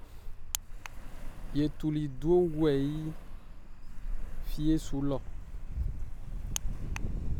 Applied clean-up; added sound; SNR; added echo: none; Ocean; 0 dB; none.